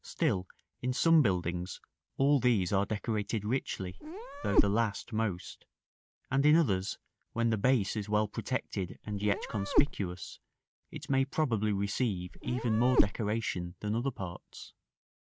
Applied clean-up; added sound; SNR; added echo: none; Meow; -1 dB; none.